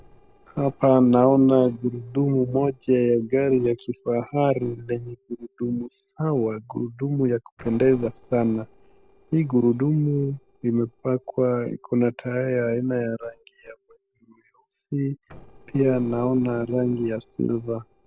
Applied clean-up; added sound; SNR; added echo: neural separator model SepFormer DNS4.